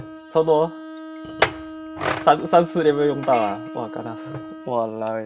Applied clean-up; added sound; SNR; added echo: none; Bowed string instrument + Chink, clink; 8 dB; none.